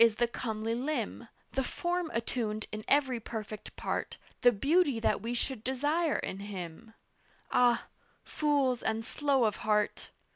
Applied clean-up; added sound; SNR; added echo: none; none; none; none.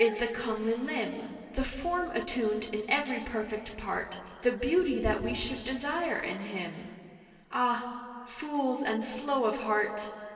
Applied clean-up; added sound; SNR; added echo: none; none; none; reverberation time 2.3 s.